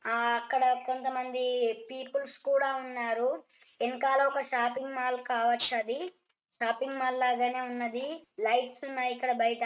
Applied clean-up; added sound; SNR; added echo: neural mask model RNNoise.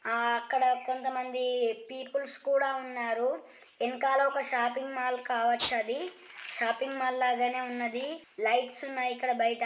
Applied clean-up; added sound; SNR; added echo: none; Rattle (instrument); 5 dB; none.